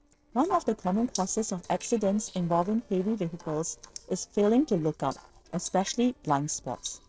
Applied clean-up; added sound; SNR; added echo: neural separator model SepFormer DNS4.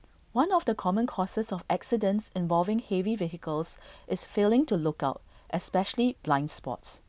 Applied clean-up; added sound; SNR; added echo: none; none; none; none.